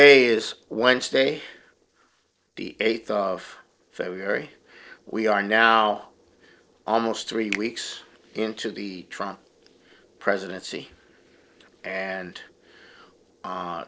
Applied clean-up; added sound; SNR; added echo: neural separator model SepFormer DNS4.